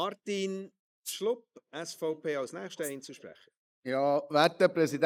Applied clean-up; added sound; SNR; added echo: neural mask model Resemble Enhance denoiser.